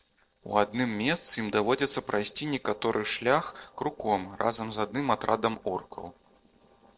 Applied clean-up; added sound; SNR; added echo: neural separator model SepFormer DNS4.